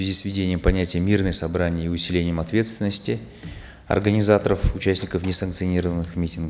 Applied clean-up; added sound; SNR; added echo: none; none; none; none.